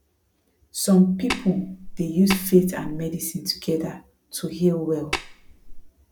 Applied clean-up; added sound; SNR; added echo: none; Tap; 9 dB; none.